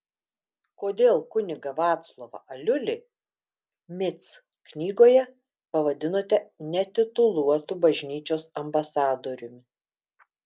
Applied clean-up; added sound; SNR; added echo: none; none; none; none.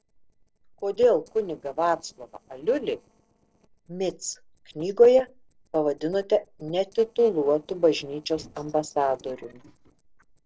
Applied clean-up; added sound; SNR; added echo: neural separator model SepFormer DNS4.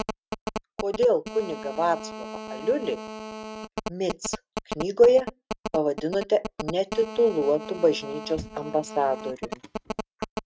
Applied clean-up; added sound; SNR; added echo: neural mask model RNNoise.